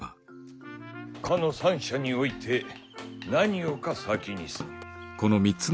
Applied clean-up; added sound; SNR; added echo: none; Drum / Drum kit; 16 dB; none.